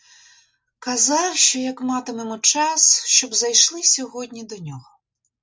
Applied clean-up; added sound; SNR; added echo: none; none; none; none.